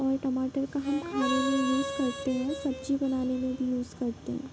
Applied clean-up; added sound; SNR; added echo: none; Harmonica; 7 dB; none.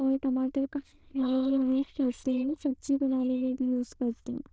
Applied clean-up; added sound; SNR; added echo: neural diffusion model UNIVERSE++.